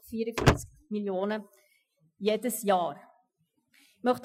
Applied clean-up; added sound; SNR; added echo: classical method Wiener filter.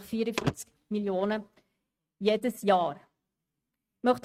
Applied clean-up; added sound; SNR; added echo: neural mask model RNNoise.